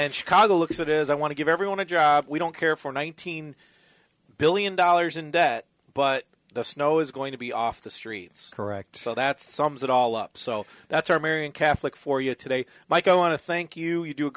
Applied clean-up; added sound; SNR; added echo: none; none; none; none.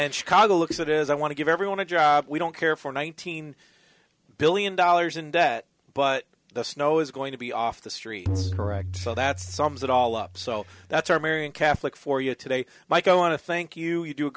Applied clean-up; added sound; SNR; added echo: none; Tabla; 8 dB; none.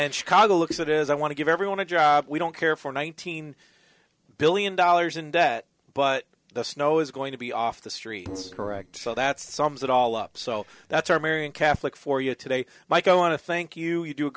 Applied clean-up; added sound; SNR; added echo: neural separator model SepFormer DNS4.